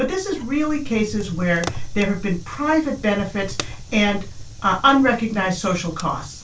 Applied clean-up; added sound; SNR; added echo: none; Fire; 10 dB; reverberation time 0.2 s.